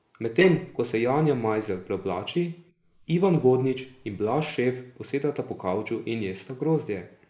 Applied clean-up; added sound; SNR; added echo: neural mask model Resemble Enhance denoiser.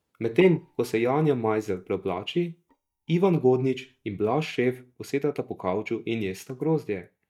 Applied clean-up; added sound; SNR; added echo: neural mask model DeepFilterNet 3.